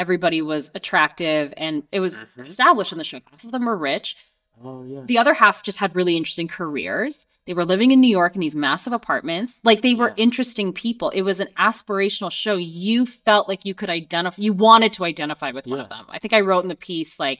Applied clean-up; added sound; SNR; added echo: neural mask model DeepFilterNet 3.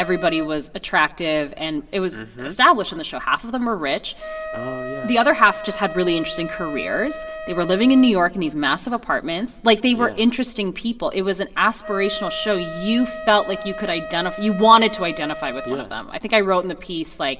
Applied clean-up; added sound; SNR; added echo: none; Wind instrument, woodwind instrument; 14 dB; reverberation time 0.4 s.